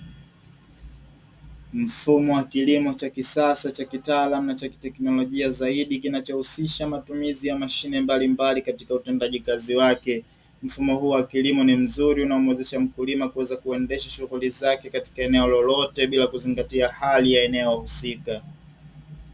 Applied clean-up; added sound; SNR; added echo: none; none; none; none.